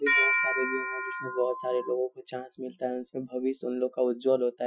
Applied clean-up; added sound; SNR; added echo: classical method Wiener filter.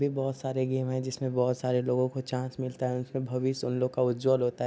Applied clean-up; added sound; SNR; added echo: none; none; none; none.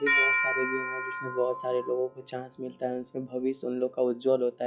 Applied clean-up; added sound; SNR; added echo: classical method log-MMSE.